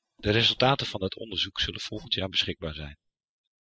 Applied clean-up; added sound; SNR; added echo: classical method spectral subtraction.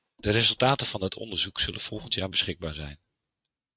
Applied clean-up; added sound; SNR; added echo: neural mask model RNNoise.